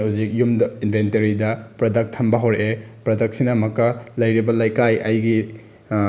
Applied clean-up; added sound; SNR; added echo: none; none; none; none.